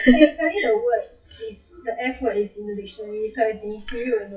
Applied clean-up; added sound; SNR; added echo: classical method WPE with log-MMSE.